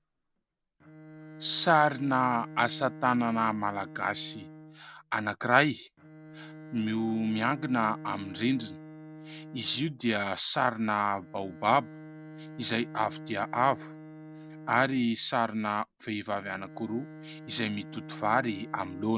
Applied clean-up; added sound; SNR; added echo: none; Bowed string instrument; 16 dB; none.